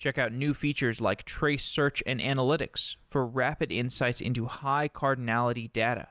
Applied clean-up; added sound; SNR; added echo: none; none; none; none.